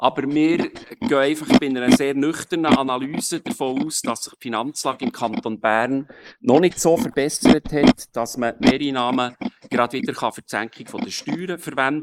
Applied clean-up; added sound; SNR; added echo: neural mask model Resemble Enhance denoiser.